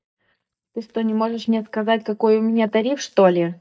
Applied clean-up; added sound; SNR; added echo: neural mask model DeepFilterNet 3.